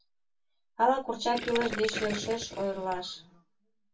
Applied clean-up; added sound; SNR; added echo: none; Gurgling; 7 dB; reverberation time 0.2 s.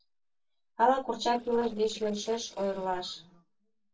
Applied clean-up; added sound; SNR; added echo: neural separator model SepFormer DNS4.